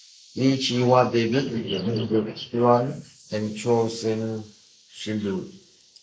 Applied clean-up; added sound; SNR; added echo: neural mask model Resemble Enhance denoiser.